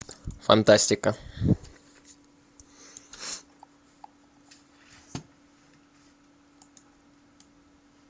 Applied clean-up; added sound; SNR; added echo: none; none; none; none.